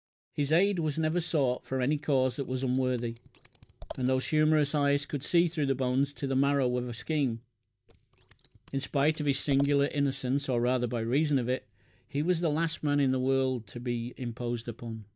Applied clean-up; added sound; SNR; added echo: neural mask model DeepFilterNet 3.